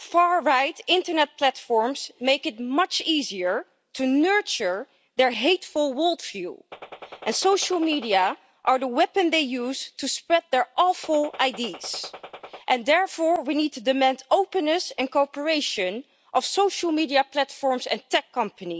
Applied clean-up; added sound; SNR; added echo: none; Gunshot, gunfire; 17 dB; none.